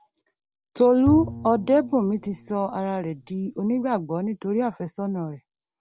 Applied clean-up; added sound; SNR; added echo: none; Bowed string instrument; 13 dB; none.